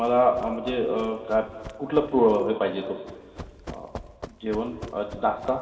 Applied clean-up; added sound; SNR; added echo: none; Run; 17 dB; reverberation time 2.0 s.